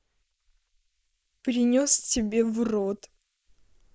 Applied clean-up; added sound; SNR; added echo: neural mask model Resemble Enhance denoiser.